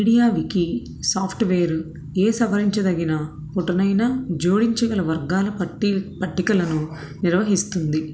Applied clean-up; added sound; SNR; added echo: none; none; none; none.